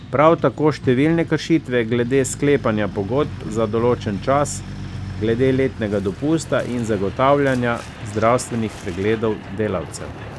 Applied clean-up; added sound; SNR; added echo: none; Truck; 13 dB; none.